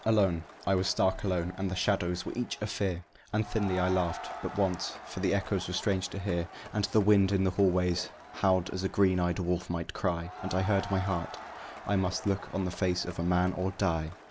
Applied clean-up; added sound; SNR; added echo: none; Crowd; 16 dB; none.